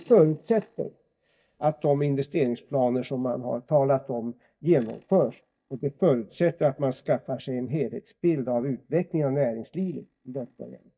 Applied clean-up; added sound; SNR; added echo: neural mask model DeepFilterNet 3.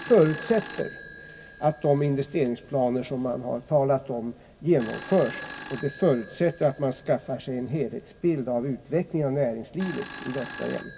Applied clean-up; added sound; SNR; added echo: none; Telephone; 17 dB; reverberation time 1.9 s.